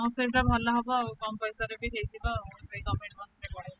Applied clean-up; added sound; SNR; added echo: classical method spectral subtraction.